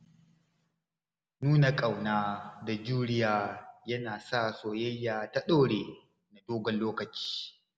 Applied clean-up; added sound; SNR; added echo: none; none; none; none.